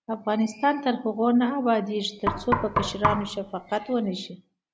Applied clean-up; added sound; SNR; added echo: none; Knock; 2 dB; none.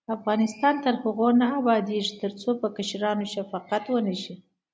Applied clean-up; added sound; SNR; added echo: none; none; none; none.